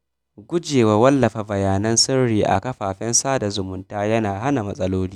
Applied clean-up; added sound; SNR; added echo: none; none; none; none.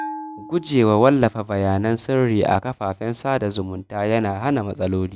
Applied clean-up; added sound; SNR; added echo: none; Bell; 20 dB; none.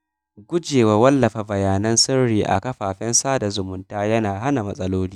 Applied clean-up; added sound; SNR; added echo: neural mask model DeepFilterNet 3.